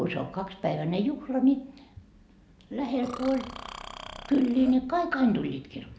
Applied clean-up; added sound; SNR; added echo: none; Burping, eructation; 14 dB; none.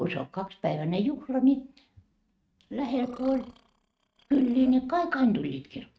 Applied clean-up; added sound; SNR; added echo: neural mask model RNNoise.